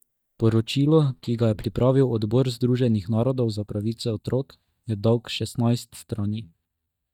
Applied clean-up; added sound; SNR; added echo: neural mask model DeepFilterNet 3.